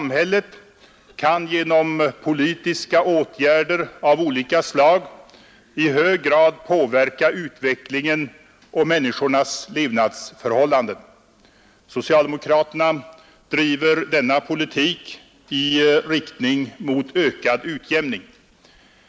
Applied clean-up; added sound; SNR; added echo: none; none; none; none.